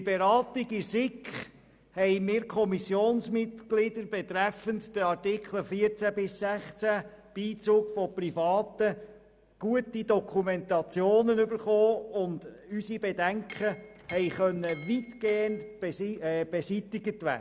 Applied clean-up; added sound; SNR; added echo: none; Chink, clink; 15 dB; none.